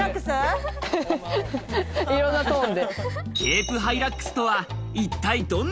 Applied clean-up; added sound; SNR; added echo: none; none; none; none.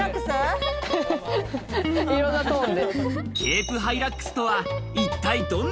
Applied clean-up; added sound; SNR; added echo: none; Guitar; 5 dB; none.